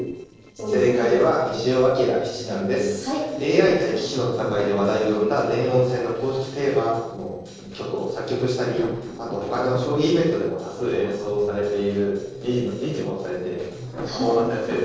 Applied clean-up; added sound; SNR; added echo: neural separator model SepFormer DNS4.